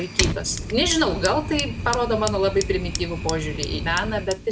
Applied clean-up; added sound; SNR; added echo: none; Fire; 4 dB; none.